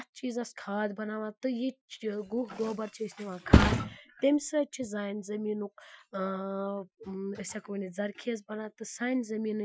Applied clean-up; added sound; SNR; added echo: classical method Wiener filter.